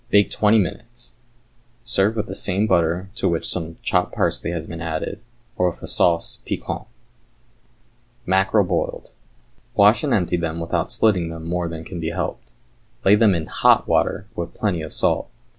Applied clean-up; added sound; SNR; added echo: none; none; none; none.